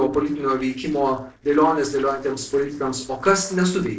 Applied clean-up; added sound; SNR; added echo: neural separator model SepFormer DNS4.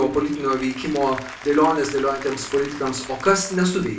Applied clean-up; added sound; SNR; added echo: none; Applause / Crowd; 16 dB; reverberation time 0.4 s.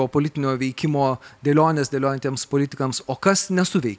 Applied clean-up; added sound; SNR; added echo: none; none; none; none.